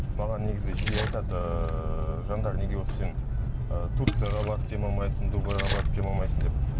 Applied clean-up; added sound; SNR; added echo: none; Splash, splatter; 12 dB; none.